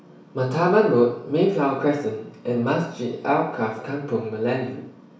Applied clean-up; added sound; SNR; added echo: none; none; none; reverberation time 0.6 s.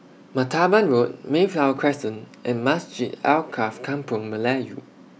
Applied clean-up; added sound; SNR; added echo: none; none; none; none.